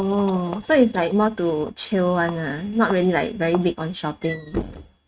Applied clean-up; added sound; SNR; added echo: neural mask model RNNoise.